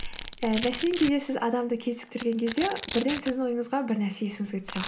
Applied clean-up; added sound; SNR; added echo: none; Domestic sounds, home sounds; 11 dB; none.